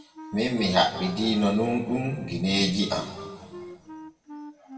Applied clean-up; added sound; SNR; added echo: none; Wind instrument, woodwind instrument; 17 dB; reverberation time 1.6 s.